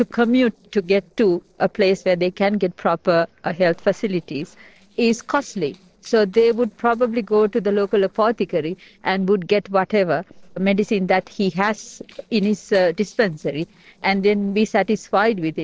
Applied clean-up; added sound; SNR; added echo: neural separator model SepFormer DNS4.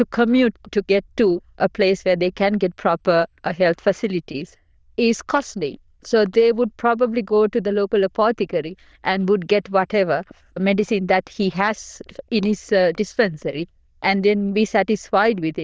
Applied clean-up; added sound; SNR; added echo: neural diffusion model UNIVERSE++.